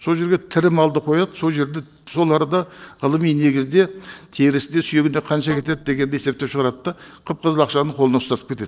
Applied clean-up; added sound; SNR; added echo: neural separator model SepFormer DNS4.